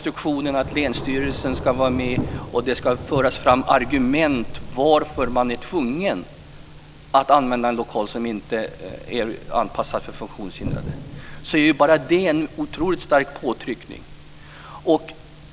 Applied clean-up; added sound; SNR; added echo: none; Thunder / Rain; 12 dB; none.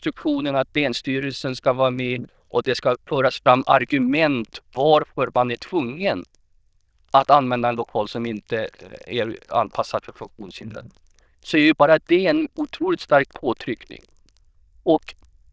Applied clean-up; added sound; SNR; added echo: neural diffusion model UNIVERSE++.